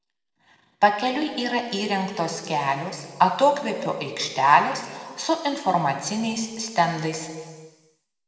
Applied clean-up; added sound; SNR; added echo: none; none; none; reverberation time 1.5 s.